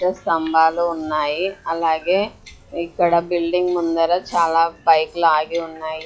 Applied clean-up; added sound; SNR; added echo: classical method log-MMSE.